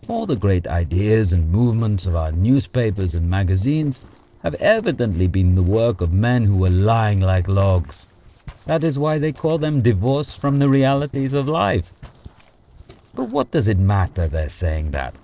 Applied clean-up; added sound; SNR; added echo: neural separator model SepFormer DNS4.